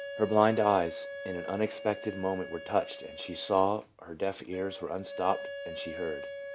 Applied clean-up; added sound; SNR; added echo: none; Wind instrument, woodwind instrument; 11 dB; none.